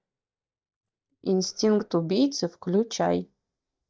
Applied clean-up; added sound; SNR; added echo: neural mask model DeepFilterNet 3.